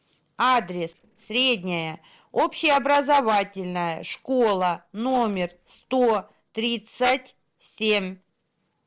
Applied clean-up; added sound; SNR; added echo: neural separator model SepFormer DNS4.